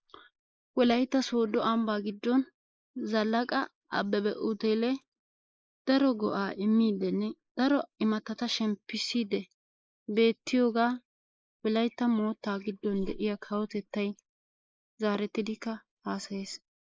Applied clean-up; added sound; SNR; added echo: neural mask model Resemble Enhance denoiser.